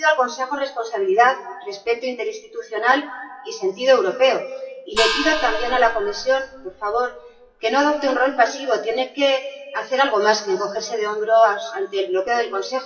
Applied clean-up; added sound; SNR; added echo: classical method WPE with log-MMSE.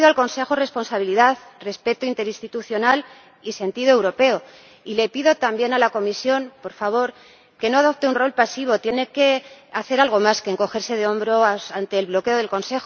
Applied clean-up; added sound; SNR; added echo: none; none; none; none.